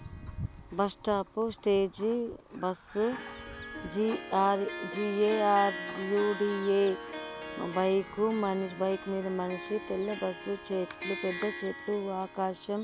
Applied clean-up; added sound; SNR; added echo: none; Harp; 12 dB; none.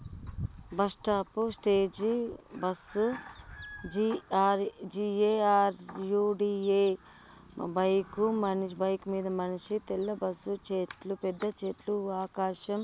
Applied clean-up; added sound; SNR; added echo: none; none; none; none.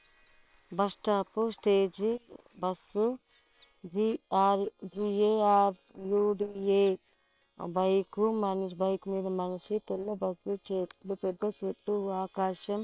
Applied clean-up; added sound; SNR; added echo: neural separator model SepFormer WHAM!.